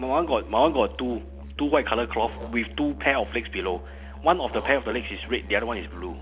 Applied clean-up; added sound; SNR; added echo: none; Musical instrument; 13 dB; none.